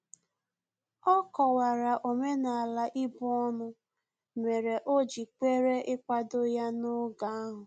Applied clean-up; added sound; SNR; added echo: none; none; none; none.